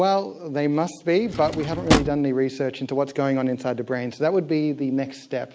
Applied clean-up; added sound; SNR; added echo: none; Drawer open or close; 2 dB; none.